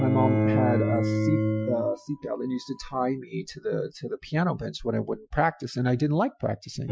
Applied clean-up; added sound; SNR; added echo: classical method Wiener filter.